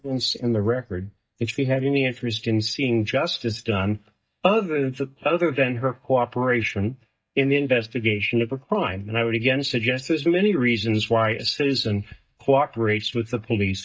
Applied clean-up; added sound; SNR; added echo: neural mask model DeepFilterNet 3.